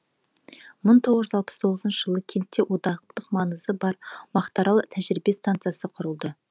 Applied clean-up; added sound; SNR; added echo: none; none; none; none.